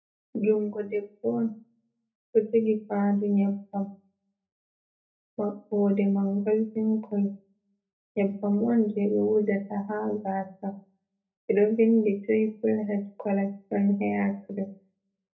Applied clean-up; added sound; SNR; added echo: none; none; none; reverberation time 0.3 s.